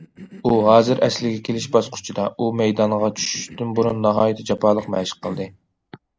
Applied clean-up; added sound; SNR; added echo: none; Cough; 20 dB; none.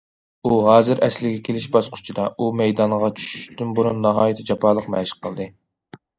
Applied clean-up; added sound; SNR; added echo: neural mask model DeepFilterNet 3.